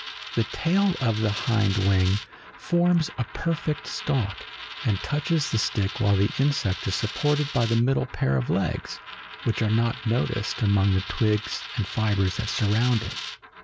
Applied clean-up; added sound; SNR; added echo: none; Coin (dropping); 12 dB; none.